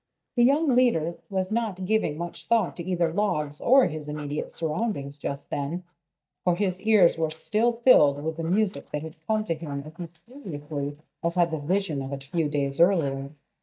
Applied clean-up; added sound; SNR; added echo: neural mask model DeepFilterNet 3.